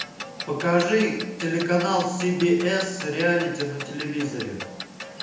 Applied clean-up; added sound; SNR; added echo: none; Clock; 12 dB; reverberation time 0.9 s.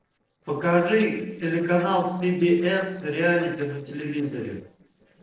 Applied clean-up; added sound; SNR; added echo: neural separator model SepFormer DNS4.